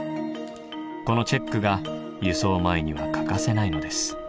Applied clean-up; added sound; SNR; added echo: none; none; none; none.